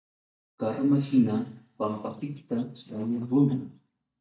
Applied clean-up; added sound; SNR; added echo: neural mask model DeepFilterNet 3.